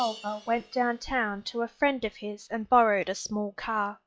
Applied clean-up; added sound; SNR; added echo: classical method log-MMSE.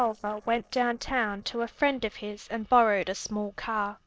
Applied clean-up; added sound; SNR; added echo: neural separator model SepFormer DNS4.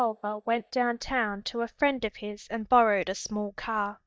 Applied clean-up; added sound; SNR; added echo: neural mask model DeepFilterNet 3.